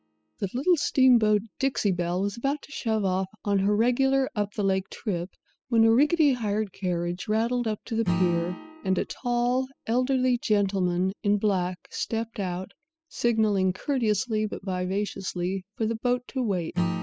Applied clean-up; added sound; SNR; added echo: classical method spectral subtraction.